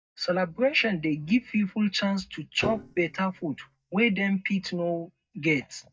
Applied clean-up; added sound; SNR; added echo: neural mask model DeepFilterNet 3.